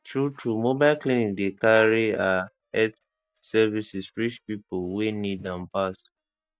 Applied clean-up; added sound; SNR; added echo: neural mask model DeepFilterNet 3.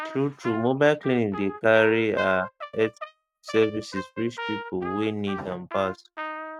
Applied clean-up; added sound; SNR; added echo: neural mask model RNNoise.